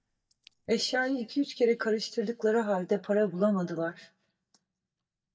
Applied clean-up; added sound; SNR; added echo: neural mask model DeepFilterNet 3.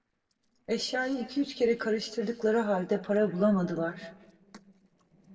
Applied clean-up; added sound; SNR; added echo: neural separator model SepFormer DNS4.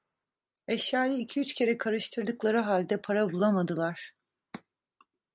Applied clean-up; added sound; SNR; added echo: none; none; none; none.